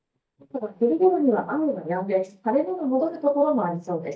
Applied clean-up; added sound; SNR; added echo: neural mask model DeepFilterNet 3.